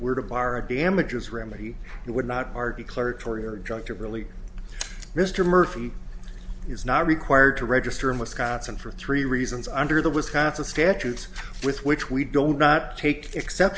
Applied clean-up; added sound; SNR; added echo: none; none; none; none.